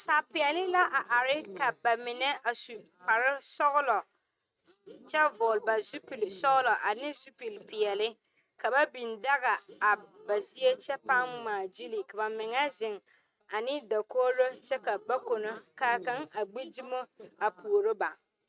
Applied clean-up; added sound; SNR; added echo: neural mask model RNNoise.